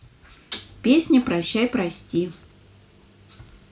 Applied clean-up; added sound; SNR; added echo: none; none; none; none.